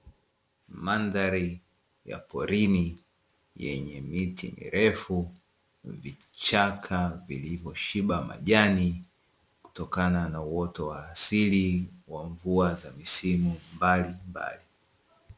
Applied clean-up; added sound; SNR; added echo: none; none; none; none.